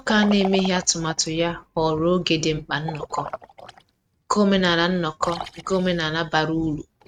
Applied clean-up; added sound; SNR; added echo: neural mask model RNNoise.